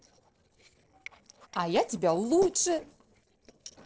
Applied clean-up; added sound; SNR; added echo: neural separator model SepFormer DNS4.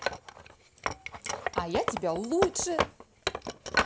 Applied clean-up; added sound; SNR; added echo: none; Wood; -1 dB; none.